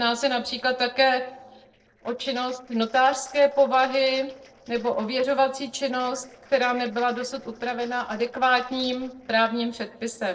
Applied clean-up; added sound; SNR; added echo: neural separator model SepFormer DNS4.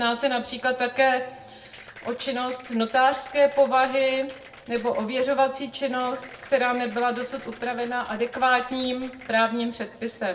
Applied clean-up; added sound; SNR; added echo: none; Applause; 19 dB; reverberation time 0.5 s.